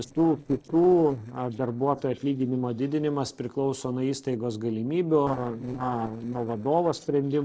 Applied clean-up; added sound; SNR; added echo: neural separator model SepFormer DNS4.